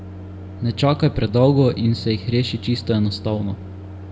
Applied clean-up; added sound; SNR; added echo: none; Microwave oven; 13 dB; reverberation time 0.8 s.